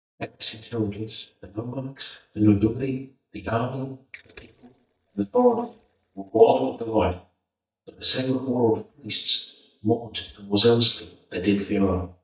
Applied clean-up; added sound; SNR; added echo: neural mask model DeepFilterNet 3.